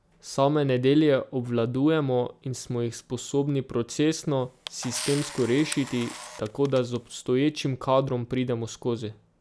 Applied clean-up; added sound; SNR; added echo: none; Camera; 11 dB; none.